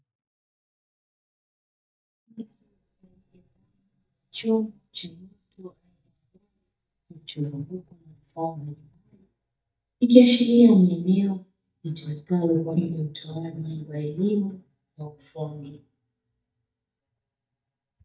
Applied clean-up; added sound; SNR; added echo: neural mask model DeepFilterNet 3.